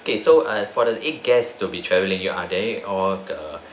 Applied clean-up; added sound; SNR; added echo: none; none; none; none.